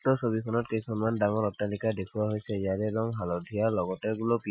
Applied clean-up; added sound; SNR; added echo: classical method Wiener filter.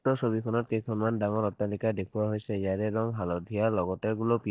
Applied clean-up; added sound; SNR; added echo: neural mask model DeepFilterNet 3.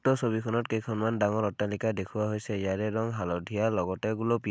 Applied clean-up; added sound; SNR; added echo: none; none; none; none.